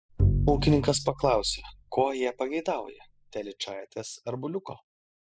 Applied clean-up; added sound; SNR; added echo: classical method spectral subtraction.